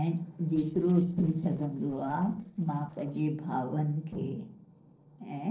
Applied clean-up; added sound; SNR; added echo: neural separator model SepFormer DNS4.